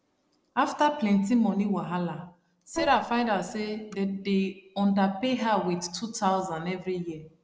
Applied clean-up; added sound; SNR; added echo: neural separator model SepFormer DNS4.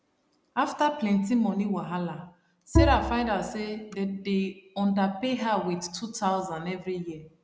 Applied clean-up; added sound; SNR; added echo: none; Bowed string instrument; 0 dB; none.